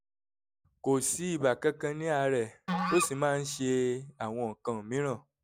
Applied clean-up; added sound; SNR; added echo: none; Musical instrument; 7 dB; none.